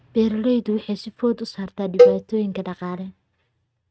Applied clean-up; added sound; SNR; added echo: neural mask model RNNoise.